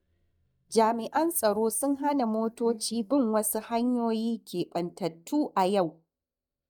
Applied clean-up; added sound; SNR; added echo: neural mask model DeepFilterNet 3.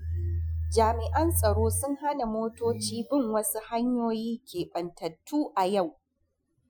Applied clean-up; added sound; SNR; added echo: classical method Wiener filter.